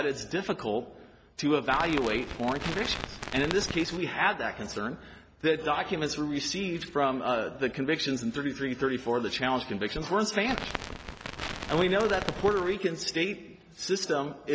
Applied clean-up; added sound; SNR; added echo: none; Crackle; 7 dB; none.